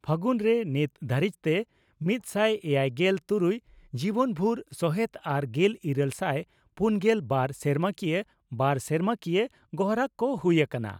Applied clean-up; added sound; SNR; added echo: none; none; none; none.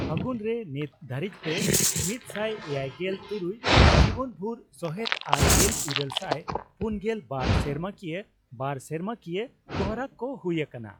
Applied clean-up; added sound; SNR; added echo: classical method log-MMSE.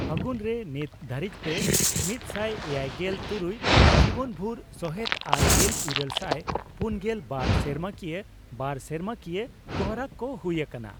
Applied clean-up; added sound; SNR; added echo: none; Rattle + Dog; -5 dB; none.